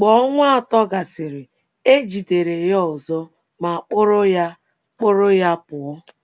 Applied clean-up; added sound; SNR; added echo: none; none; none; none.